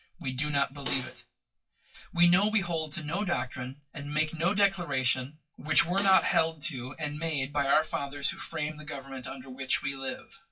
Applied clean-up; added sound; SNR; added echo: classical method WPE with log-MMSE.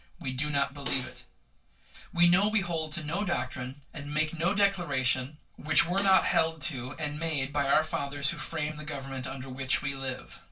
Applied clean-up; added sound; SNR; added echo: none; Snare drum; 13 dB; reverberation time 0.2 s.